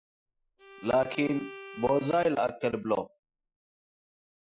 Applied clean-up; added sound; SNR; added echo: classical method Wiener filter.